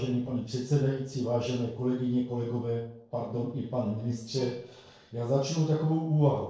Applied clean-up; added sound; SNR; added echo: neural separator model SepFormer DNS4.